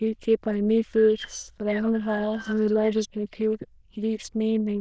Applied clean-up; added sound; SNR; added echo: neural diffusion model UNIVERSE++.